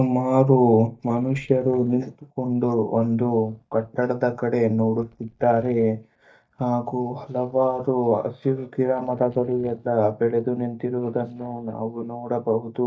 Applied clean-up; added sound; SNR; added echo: neural mask model DeepFilterNet 3.